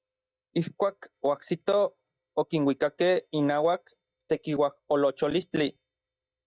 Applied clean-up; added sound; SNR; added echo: neural mask model DeepFilterNet 3.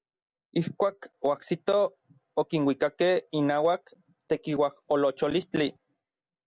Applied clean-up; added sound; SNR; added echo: none; none; none; none.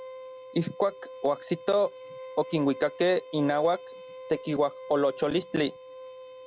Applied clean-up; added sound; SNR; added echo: none; Bowed string instrument; 15 dB; none.